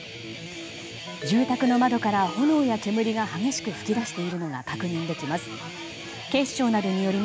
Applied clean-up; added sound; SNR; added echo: none; Ringtone + Guitar; 11 dB; none.